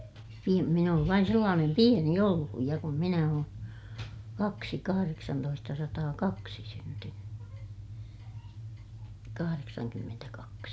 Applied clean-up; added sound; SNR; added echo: none; none; none; none.